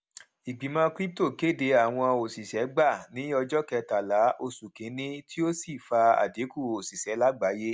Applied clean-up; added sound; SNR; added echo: none; none; none; none.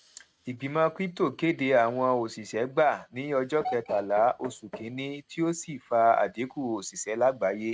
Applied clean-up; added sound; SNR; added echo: neural mask model RNNoise.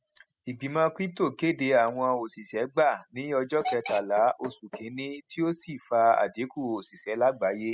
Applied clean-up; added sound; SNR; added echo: classical method spectral subtraction.